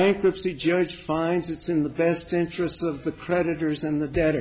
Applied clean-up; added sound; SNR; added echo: none; none; none; none.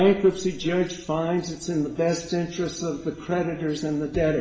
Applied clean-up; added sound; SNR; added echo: none; none; none; reverberation time 1.8 s.